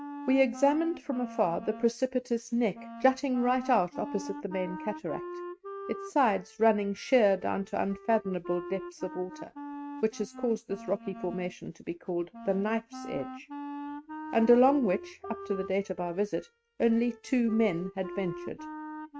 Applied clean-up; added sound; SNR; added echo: neural mask model RNNoise.